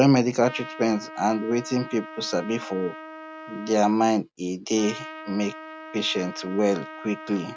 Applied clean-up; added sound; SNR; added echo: none; Trumpet; 15 dB; none.